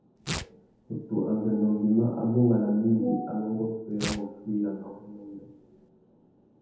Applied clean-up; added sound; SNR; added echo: none; Tearing; 13 dB; reverberation time 1.0 s.